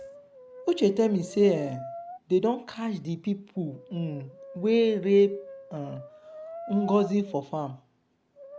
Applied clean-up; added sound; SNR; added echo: none; Brass instrument; 17 dB; none.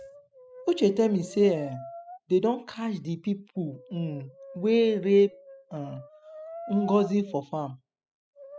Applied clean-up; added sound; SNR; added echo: classical method spectral subtraction.